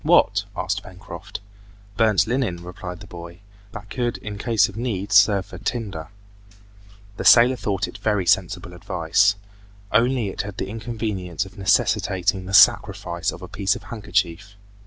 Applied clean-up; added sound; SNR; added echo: none; none; none; none.